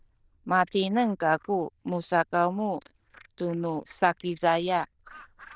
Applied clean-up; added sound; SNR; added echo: neural diffusion model UNIVERSE++.